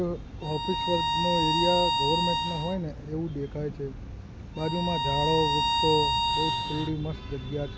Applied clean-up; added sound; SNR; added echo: none; Bowed string instrument; -2 dB; none.